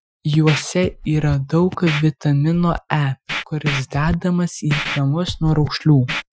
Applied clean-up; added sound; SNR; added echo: classical method Wiener filter.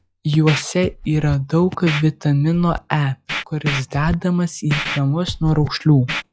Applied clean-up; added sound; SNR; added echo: classical method log-MMSE.